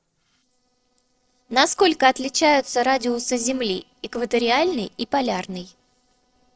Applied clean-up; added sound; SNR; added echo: neural separator model SepFormer DNS4.